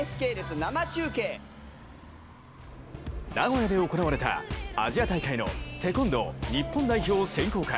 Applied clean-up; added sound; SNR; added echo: none; Motorcycle; 15 dB; none.